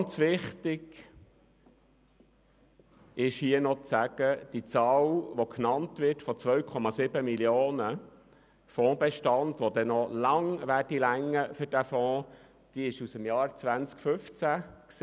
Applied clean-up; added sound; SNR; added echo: none; none; none; none.